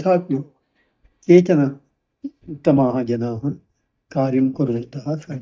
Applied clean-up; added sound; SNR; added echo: neural mask model DeepFilterNet 3.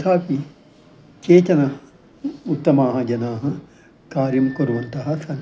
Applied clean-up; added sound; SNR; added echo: none; none; none; none.